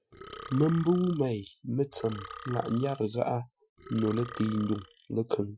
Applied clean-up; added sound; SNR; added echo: classical method Wiener filter.